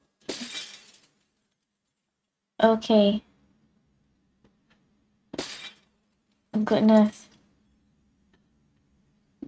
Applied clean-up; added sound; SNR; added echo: neural mask model RNNoise.